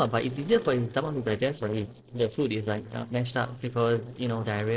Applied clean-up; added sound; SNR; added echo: neural separator model SepFormer DNS4.